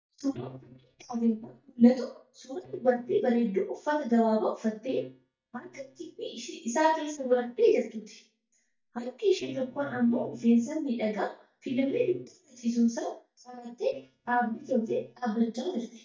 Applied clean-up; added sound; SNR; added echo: neural mask model DeepFilterNet 3.